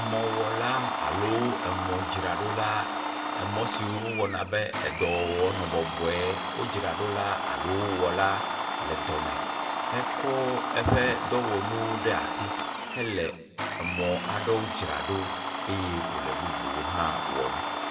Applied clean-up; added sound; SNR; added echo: none; Domestic sounds, home sounds; 1 dB; reverberation time 0.8 s.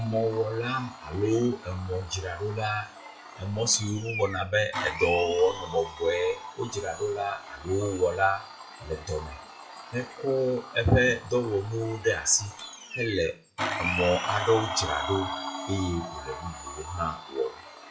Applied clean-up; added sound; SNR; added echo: classical method WPE with log-MMSE.